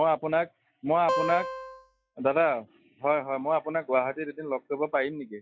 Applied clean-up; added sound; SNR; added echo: classical method log-MMSE.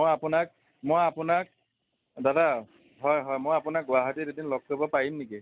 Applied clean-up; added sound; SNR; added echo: none; none; none; none.